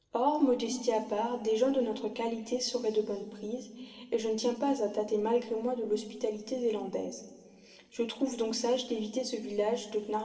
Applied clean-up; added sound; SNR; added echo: none; none; none; reverberation time 2.1 s.